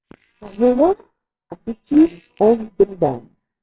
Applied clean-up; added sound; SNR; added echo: neural separator model SepFormer WHAMR!.